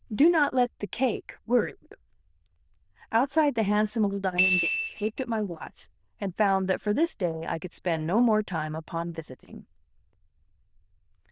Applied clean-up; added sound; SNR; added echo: neural diffusion model UNIVERSE++.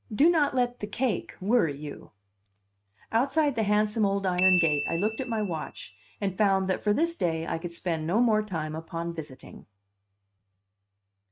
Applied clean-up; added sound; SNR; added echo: neural mask model RNNoise.